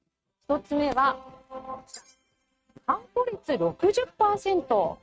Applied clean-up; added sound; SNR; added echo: neural mask model RNNoise.